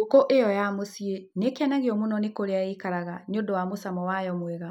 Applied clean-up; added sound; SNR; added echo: none; none; none; none.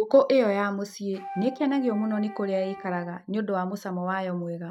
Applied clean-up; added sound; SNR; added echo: neural mask model RNNoise.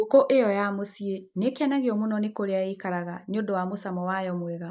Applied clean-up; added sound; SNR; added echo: neural mask model Resemble Enhance denoiser.